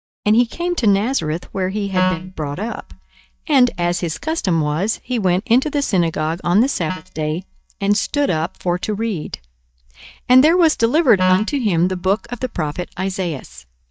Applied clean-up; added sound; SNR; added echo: neural mask model DeepFilterNet 3.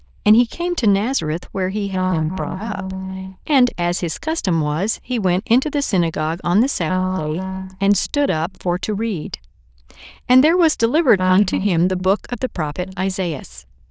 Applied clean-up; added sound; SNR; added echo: neural diffusion model UNIVERSE++.